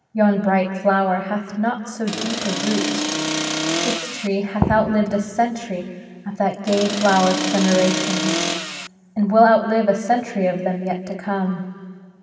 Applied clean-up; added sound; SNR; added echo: none; Accelerating, revving, vroom; 3 dB; reverberation time 2.0 s.